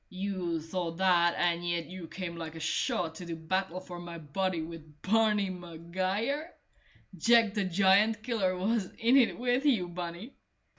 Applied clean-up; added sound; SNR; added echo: none; none; none; none.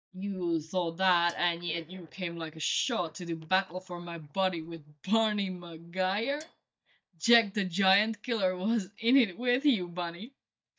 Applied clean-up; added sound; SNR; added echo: neural mask model DeepFilterNet 3.